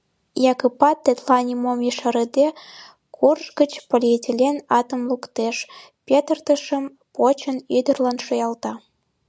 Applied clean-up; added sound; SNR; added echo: none; none; none; none.